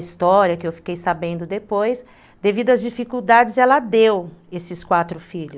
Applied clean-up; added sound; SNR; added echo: none; none; none; none.